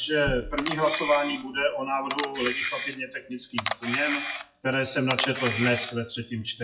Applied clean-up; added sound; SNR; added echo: classical method WPE with log-MMSE.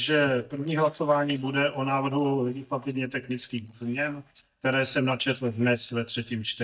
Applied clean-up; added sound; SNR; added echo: neural mask model DeepFilterNet 3.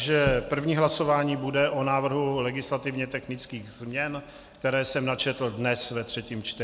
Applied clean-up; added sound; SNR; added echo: none; none; none; none.